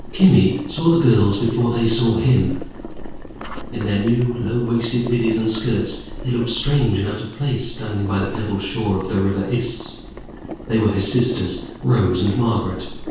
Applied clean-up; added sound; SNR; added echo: none; Boiling; 12 dB; reverberation time 0.6 s.